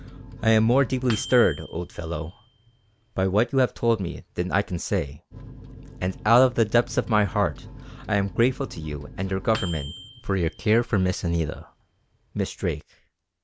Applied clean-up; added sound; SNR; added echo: none; Microwave oven; 17 dB; none.